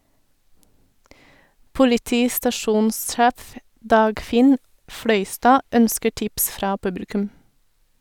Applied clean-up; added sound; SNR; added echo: none; none; none; none.